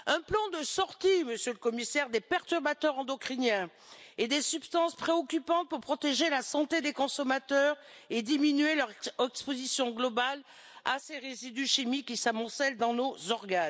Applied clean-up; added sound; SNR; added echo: none; none; none; none.